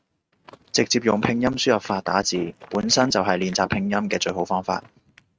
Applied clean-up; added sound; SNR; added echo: neural mask model RNNoise.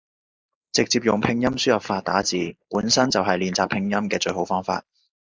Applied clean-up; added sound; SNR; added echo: neural mask model Resemble Enhance denoiser.